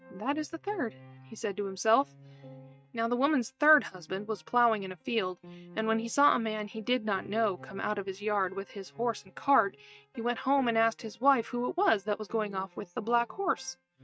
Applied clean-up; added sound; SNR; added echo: neural mask model RNNoise.